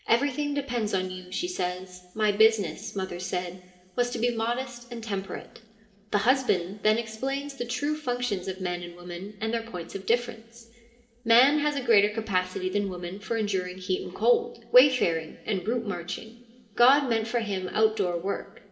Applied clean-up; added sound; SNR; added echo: none; none; none; reverberation time 2.6 s.